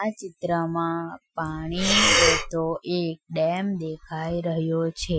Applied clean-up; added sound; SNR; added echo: classical method Wiener filter.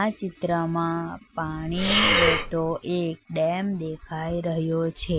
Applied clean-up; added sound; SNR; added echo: none; Breathing; -4 dB; none.